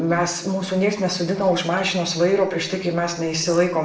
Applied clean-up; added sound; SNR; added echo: neural separator model SepFormer DNS4.